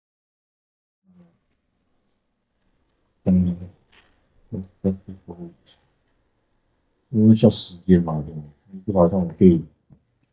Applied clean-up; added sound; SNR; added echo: neural mask model DeepFilterNet 3.